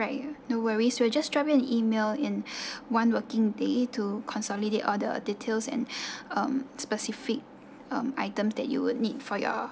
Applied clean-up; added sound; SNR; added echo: none; none; none; none.